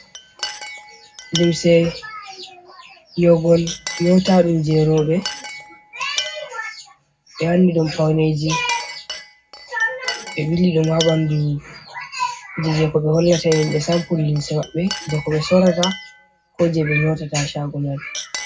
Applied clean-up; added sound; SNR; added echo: none; Chink, clink; 14 dB; reverberation time 0.3 s.